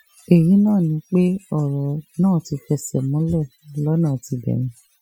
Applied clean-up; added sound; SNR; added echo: classical method Wiener filter.